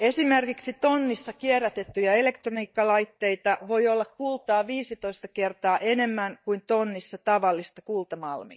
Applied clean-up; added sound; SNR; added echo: neural mask model DeepFilterNet 3.